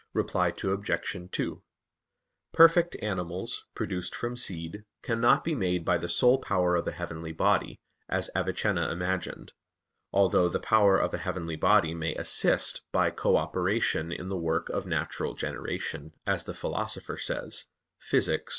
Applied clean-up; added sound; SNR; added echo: none; none; none; none.